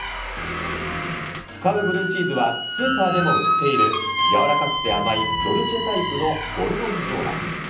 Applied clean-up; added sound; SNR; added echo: none; Squeak; -1 dB; reverberation time 0.6 s.